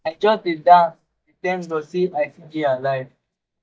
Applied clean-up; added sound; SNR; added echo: neural mask model DeepFilterNet 3.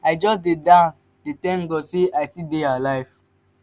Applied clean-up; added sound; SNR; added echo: none; none; none; none.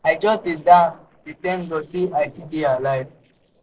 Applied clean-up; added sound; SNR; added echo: neural separator model SepFormer DNS4.